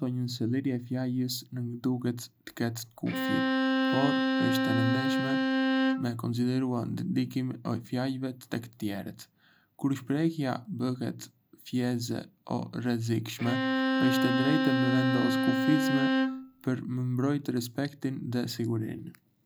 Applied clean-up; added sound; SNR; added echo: none; Bowed string instrument; -4 dB; none.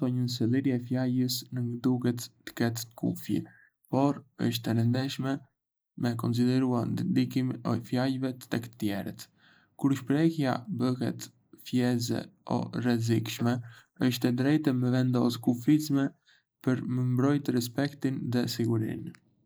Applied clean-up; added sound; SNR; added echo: neural mask model Resemble Enhance denoiser.